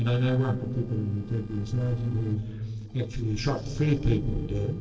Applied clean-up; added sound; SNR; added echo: neural separator model SepFormer DNS4.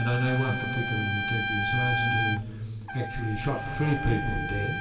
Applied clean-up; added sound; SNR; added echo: none; Trumpet; 3 dB; reverberation time 2.5 s.